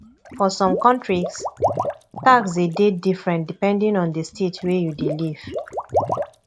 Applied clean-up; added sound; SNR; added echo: none; Water / Liquid; 7 dB; none.